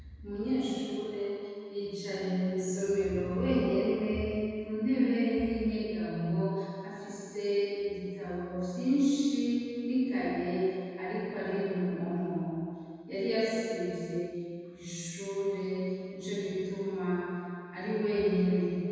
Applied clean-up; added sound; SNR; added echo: none; none; none; reverberation time 2.1 s.